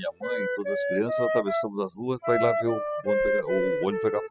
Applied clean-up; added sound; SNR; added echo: classical method spectral subtraction.